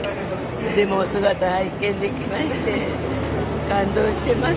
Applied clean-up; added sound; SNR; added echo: none; none; none; none.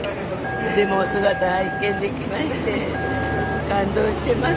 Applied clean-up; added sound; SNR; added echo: none; Telephone; 9 dB; none.